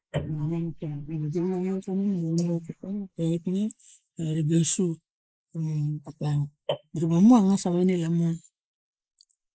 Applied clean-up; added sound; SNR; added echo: neural mask model Resemble Enhance denoiser.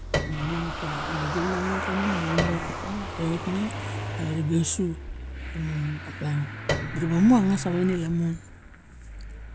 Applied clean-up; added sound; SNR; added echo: none; Engine starting / Motor vehicle (road) + Piano; 5 dB; none.